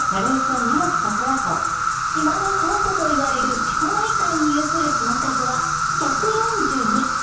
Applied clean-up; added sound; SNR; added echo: none; Insect; -4 dB; reverberation time 0.6 s.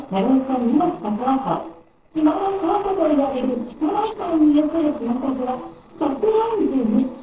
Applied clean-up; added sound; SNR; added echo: neural separator model SepFormer DNS4.